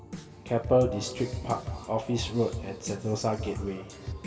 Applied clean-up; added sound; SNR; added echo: none; Drum kit; 9 dB; reverberation time 2.3 s.